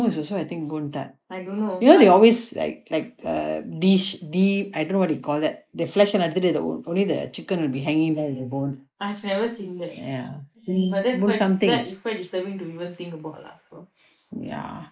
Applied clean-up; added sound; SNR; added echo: neural mask model Resemble Enhance denoiser.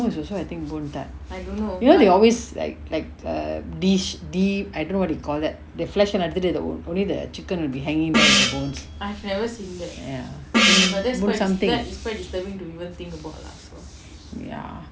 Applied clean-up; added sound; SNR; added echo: none; Gong; -2 dB; none.